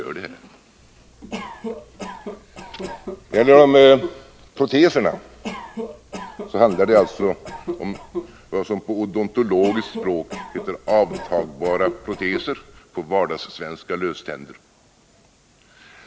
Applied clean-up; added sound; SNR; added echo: none; Cough; 12 dB; none.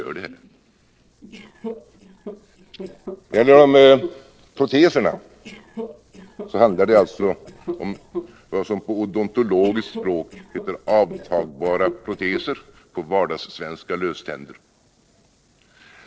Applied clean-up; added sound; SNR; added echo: neural separator model SepFormer DNS4.